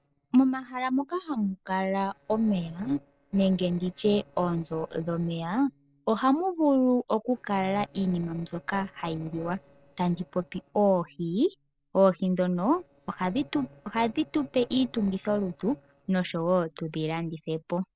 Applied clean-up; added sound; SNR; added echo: neural separator model SepFormer DNS4.